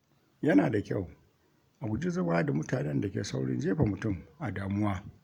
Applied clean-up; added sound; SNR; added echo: none; none; none; none.